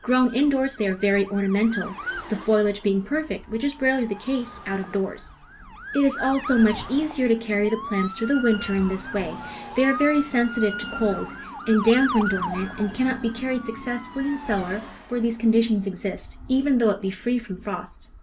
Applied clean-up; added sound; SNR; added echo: none; Motor vehicle (road) / Siren; 12 dB; reverberation time 0.2 s.